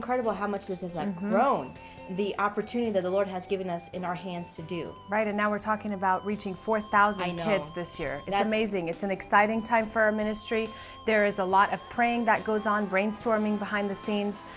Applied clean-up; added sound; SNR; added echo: none; none; none; none.